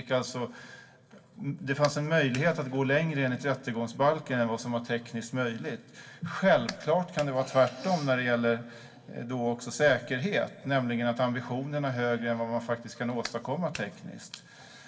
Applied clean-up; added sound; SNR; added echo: none; Clapping; 14 dB; reverberation time 2.0 s.